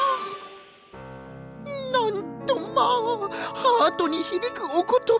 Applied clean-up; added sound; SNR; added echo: none; none; none; none.